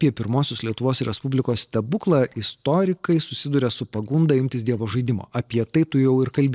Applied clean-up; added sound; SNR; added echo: neural separator model SepFormer DNS4.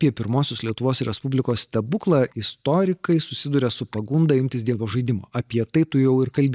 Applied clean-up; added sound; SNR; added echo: neural mask model DeepFilterNet 3.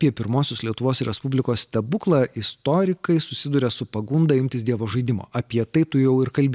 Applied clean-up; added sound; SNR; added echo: none; none; none; none.